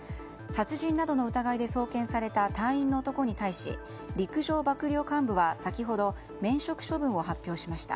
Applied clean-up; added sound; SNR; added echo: none; none; none; none.